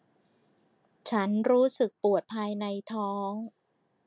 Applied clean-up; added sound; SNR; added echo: none; none; none; none.